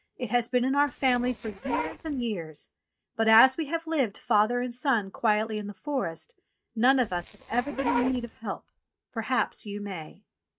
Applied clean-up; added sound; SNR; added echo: neural mask model RNNoise.